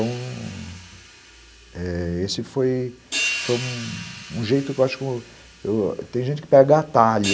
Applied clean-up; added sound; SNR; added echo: none; Hi-hat; 12 dB; none.